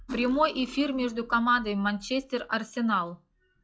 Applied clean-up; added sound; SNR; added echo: classical method log-MMSE.